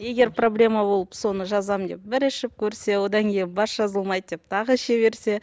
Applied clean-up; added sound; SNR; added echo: none; none; none; none.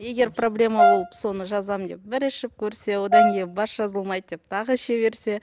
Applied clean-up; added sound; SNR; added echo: none; Brass instrument; -2 dB; none.